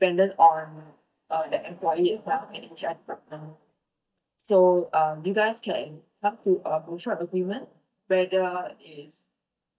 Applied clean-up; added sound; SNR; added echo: neural mask model DeepFilterNet 3.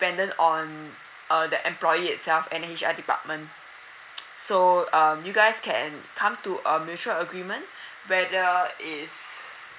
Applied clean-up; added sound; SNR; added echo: none; none; none; none.